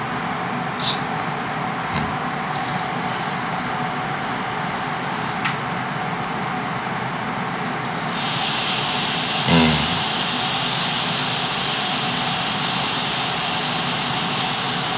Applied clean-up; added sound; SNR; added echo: none; none; none; none.